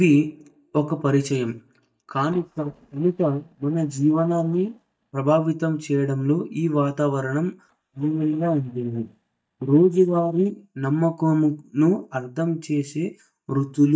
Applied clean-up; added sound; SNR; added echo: neural mask model DeepFilterNet 3.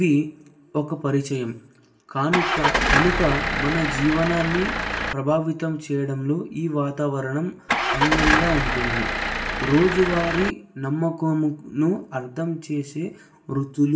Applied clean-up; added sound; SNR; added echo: none; Engine starting / Car; -1 dB; reverberation time 0.5 s.